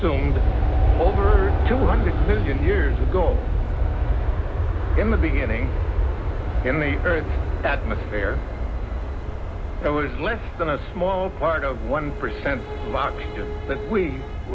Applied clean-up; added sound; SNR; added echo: none; Aircraft; -4 dB; reverberation time 1.3 s.